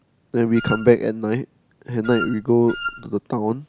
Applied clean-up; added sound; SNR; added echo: none; Wind instrument, woodwind instrument; 9 dB; none.